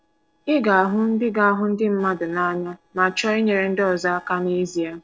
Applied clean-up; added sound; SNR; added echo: neural separator model SepFormer DNS4.